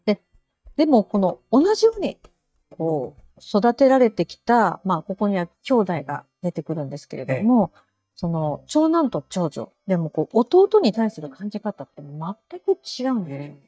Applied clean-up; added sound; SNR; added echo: neural mask model DeepFilterNet 3.